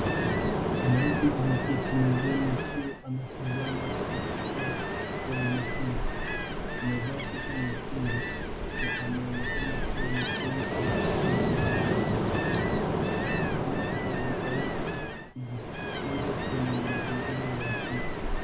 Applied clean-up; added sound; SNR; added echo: none; Ocean; -4 dB; none.